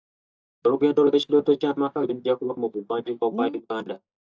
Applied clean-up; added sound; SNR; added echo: neural mask model DeepFilterNet 3.